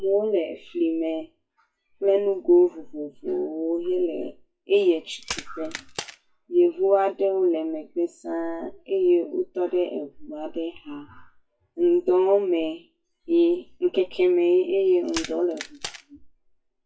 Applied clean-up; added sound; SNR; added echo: classical method WPE with log-MMSE.